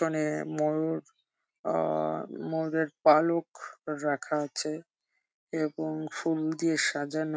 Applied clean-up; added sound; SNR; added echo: none; none; none; none.